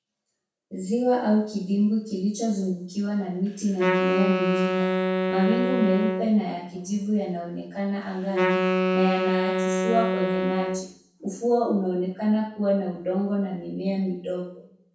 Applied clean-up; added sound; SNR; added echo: none; Wind instrument, woodwind instrument; -1 dB; reverberation time 0.6 s.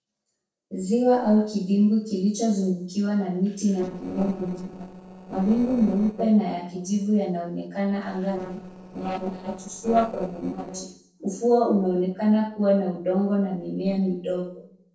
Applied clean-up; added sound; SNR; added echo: neural separator model SepFormer DNS4.